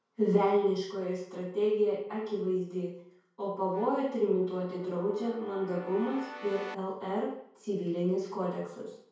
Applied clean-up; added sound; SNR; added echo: none; Keyboard (musical); 15 dB; reverberation time 0.5 s.